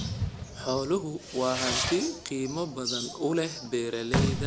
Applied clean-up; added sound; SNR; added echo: none; Fireworks; 3 dB; none.